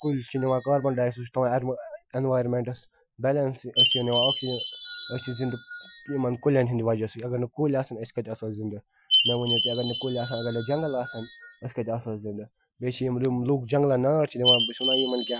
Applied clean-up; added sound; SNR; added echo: classical method Wiener filter.